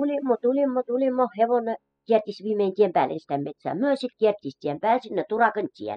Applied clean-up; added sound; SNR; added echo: classical method spectral subtraction.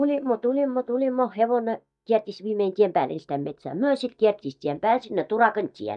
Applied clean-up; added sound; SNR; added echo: neural mask model DeepFilterNet 3.